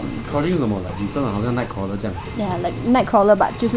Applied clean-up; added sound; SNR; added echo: none; Engine; 11 dB; none.